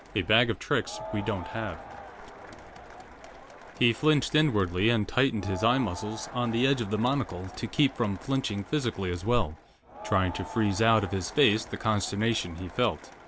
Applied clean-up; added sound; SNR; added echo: none; Crowd; 15 dB; none.